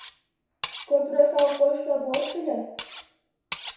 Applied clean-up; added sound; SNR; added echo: none; Cutlery, silverware; 9 dB; reverberation time 0.7 s.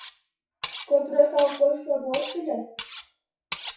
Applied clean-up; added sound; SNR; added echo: classical method WPE with log-MMSE.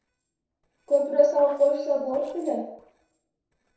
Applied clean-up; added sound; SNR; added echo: neural separator model SepFormer DNS4.